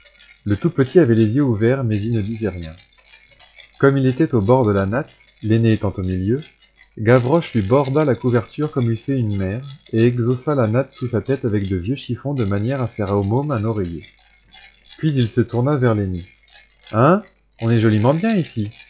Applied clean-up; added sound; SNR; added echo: classical method log-MMSE.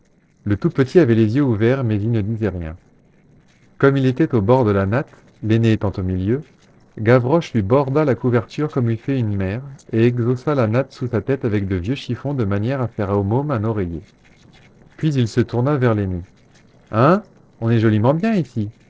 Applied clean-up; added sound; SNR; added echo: neural separator model SepFormer DNS4.